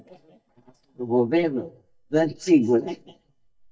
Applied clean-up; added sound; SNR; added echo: neural mask model DeepFilterNet 3.